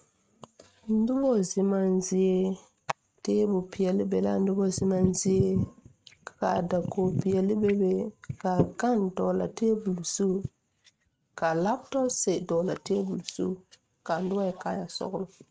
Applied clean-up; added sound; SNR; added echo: neural mask model RNNoise.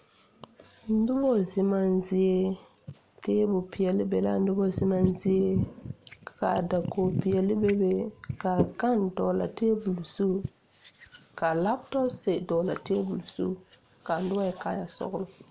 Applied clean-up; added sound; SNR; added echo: neural mask model Resemble Enhance denoiser.